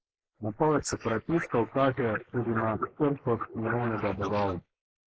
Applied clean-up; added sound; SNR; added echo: neural mask model Resemble Enhance denoiser.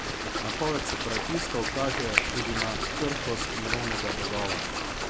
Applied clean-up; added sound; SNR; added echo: none; Hands + Stream; -3 dB; none.